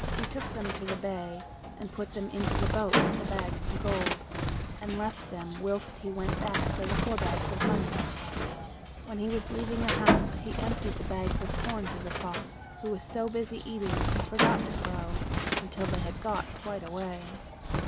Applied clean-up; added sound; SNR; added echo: none; Bird; -4 dB; none.